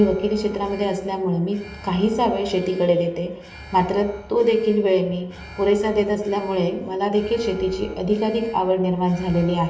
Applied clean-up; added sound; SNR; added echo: none; Alarm; 20 dB; reverberation time 0.9 s.